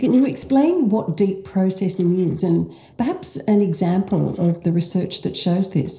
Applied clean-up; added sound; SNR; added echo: neural separator model SepFormer DNS4.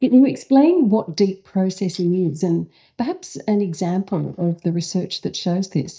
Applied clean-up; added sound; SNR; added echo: neural mask model DeepFilterNet 3.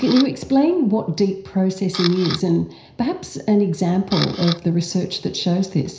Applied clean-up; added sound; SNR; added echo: none; Camera; 15 dB; reverberation time 0.5 s.